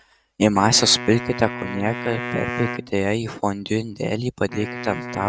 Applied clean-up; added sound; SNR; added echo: neural mask model RNNoise.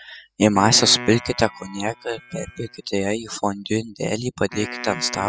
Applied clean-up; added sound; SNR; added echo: classical method spectral subtraction.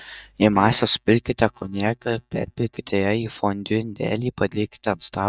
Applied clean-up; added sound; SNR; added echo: neural mask model DeepFilterNet 3.